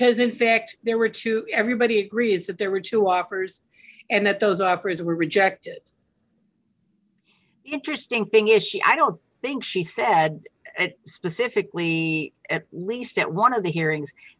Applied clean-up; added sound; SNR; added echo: none; none; none; none.